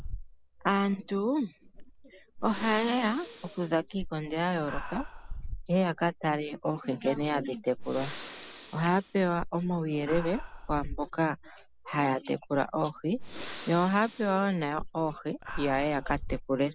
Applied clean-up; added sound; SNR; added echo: none; Breathing; 11 dB; none.